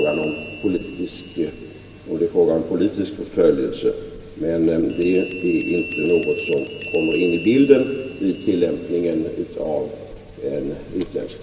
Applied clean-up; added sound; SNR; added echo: none; Bell; 10 dB; reverberation time 2.7 s.